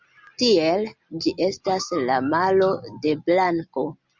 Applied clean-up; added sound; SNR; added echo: none; none; none; none.